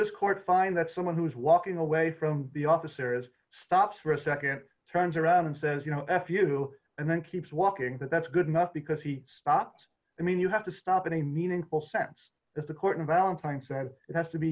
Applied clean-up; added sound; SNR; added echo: none; none; none; none.